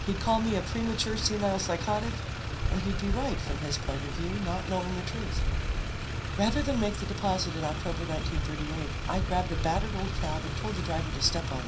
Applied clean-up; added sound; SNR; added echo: none; Motor vehicle (road); 0 dB; reverberation time 0.3 s.